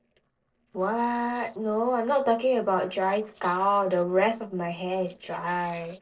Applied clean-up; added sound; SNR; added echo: neural separator model SepFormer DNS4.